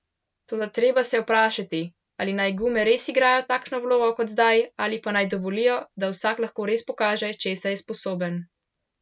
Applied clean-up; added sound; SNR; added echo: none; none; none; none.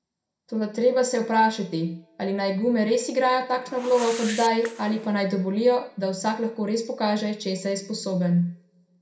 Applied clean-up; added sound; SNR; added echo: none; Whoosh, swoosh, swish; 16 dB; reverberation time 0.4 s.